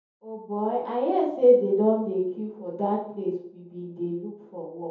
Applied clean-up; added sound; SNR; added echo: none; none; none; reverberation time 0.7 s.